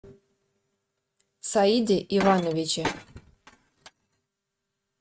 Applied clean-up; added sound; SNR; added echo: neural mask model RNNoise.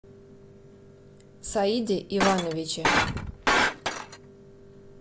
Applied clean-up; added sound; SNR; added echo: none; Shatter; -4 dB; none.